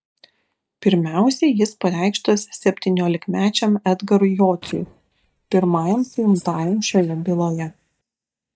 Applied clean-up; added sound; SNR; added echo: neural mask model DeepFilterNet 3.